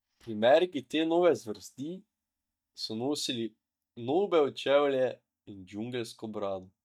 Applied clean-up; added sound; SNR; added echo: neural mask model DeepFilterNet 3.